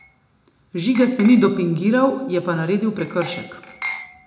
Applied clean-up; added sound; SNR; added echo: none; Glass; 16 dB; reverberation time 0.6 s.